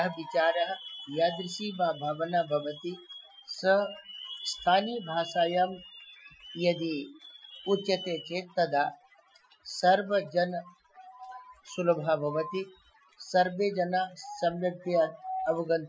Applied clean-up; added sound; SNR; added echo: classical method Wiener filter.